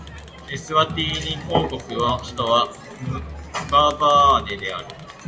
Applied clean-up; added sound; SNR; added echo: none; Crowd; 14 dB; reverberation time 0.4 s.